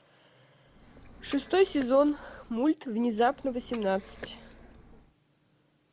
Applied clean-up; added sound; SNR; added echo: none; Liquid; 19 dB; none.